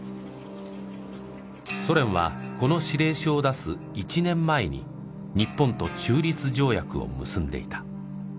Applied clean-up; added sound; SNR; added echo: none; none; none; none.